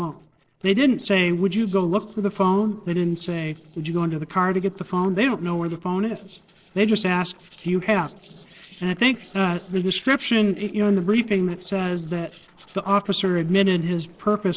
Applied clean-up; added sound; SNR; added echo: neural separator model SepFormer DNS4.